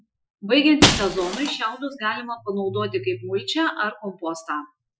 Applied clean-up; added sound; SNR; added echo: classical method Wiener filter.